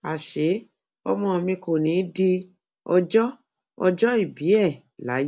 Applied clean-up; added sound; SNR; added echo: none; none; none; none.